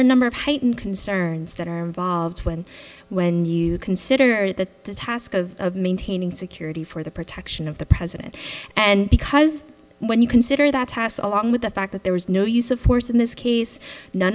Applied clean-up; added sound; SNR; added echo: none; none; none; none.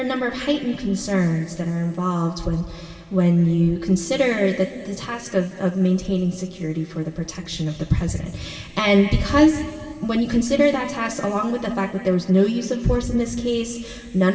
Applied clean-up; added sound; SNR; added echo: none; none; none; reverberation time 2.4 s.